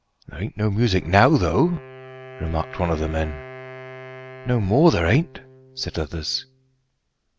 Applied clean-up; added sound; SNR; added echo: none; Wind instrument, woodwind instrument; 18 dB; none.